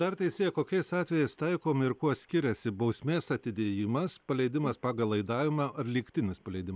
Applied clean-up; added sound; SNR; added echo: none; none; none; none.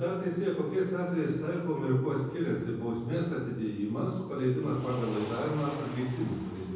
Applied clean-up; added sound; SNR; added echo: none; Motor vehicle (road); 20 dB; reverberation time 1.1 s.